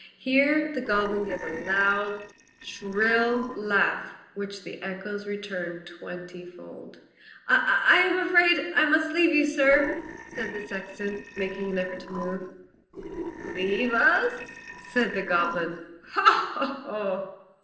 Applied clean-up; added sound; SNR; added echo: neural separator model SepFormer DNS4.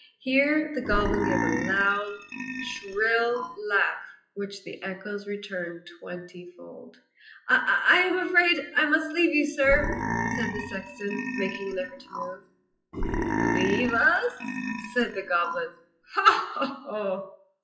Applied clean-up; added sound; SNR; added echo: classical method WPE with log-MMSE.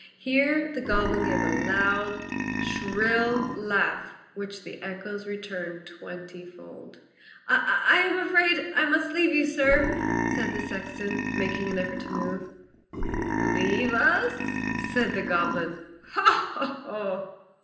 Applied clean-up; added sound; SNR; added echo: none; Burping, eructation; 3 dB; reverberation time 0.9 s.